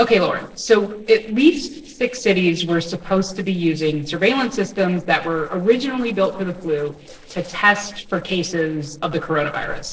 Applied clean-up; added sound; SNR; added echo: neural separator model SepFormer DNS4.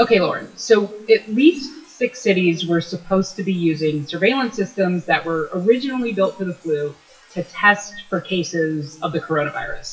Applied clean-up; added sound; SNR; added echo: classical method WPE with log-MMSE.